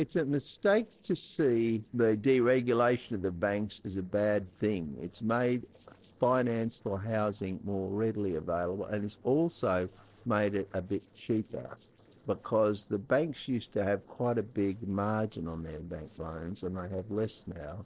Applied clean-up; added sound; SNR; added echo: neural separator model SepFormer DNS4.